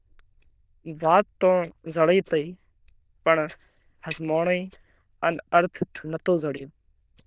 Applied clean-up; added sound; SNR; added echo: neural diffusion model UNIVERSE++.